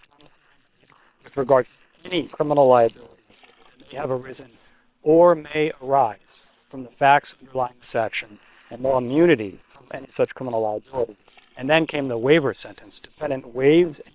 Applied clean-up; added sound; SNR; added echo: neural separator model SepFormer WHAM!.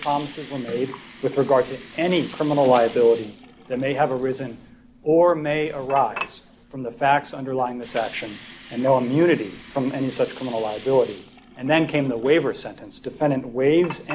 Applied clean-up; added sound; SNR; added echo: none; Water; 19 dB; none.